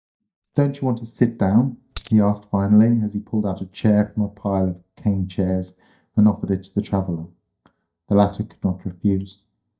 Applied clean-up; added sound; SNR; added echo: neural mask model DeepFilterNet 3.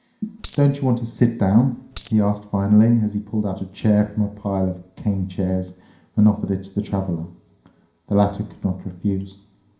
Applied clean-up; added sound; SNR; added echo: none; Coin (dropping); 12 dB; reverberation time 0.5 s.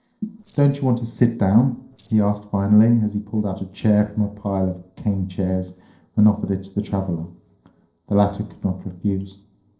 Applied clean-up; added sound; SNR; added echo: neural separator model SepFormer DNS4.